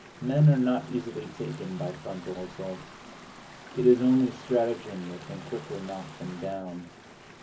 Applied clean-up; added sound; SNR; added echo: none; Stream / Ocean; 19 dB; reverberation time 0.3 s.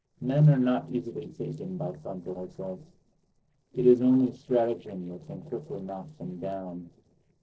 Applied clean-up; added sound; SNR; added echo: neural separator model SepFormer DNS4.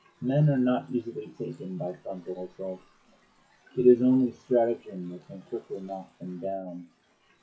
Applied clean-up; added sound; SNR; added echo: classical method WPE with log-MMSE.